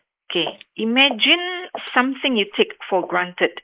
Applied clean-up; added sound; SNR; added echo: neural mask model Resemble Enhance denoiser.